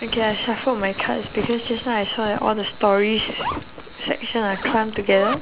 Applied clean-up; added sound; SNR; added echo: none; Zipper (clothing); 10 dB; none.